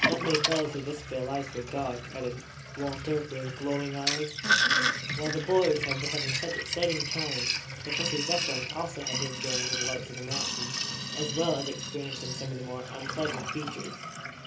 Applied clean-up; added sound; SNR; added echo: none; Sink (filling or washing); -1 dB; reverberation time 0.3 s.